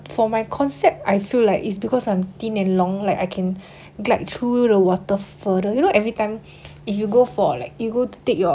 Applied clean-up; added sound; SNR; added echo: none; none; none; none.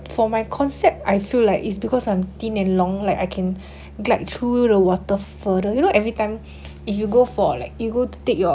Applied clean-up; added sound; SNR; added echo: none; Musical instrument; 19 dB; none.